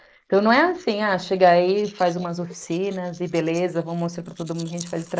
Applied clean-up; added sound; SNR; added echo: neural mask model Resemble Enhance denoiser.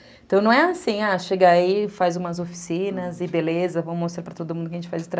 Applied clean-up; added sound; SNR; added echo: none; none; none; none.